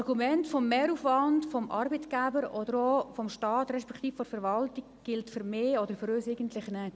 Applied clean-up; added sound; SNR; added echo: none; none; none; none.